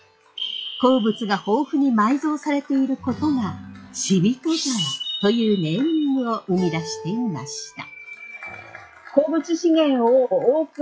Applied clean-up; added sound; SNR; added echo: classical method log-MMSE.